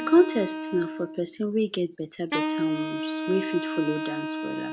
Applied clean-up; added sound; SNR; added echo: none; Wind instrument, woodwind instrument; 5 dB; none.